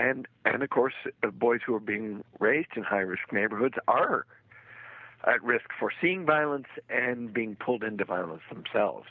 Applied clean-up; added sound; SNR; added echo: none; none; none; none.